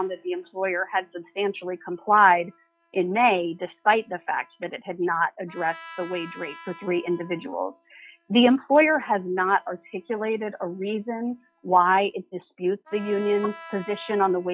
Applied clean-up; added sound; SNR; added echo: classical method log-MMSE.